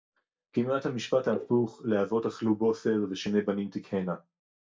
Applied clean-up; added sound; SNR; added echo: neural mask model DeepFilterNet 3.